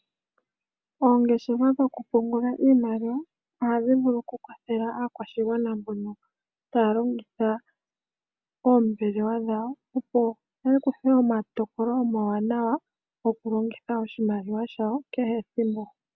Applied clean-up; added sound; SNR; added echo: none; none; none; none.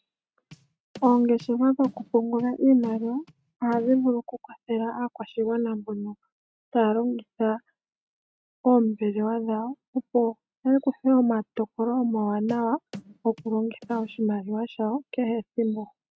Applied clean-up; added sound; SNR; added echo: neural mask model RNNoise.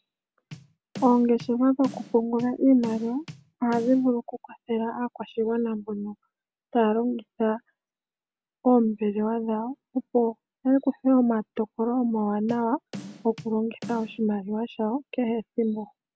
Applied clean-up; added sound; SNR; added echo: none; Bass drum / Snare drum; 16 dB; none.